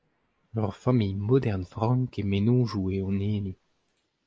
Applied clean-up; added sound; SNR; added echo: neural mask model Resemble Enhance denoiser.